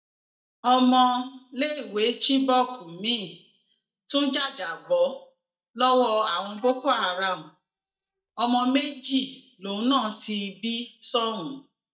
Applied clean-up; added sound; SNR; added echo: neural mask model DeepFilterNet 3.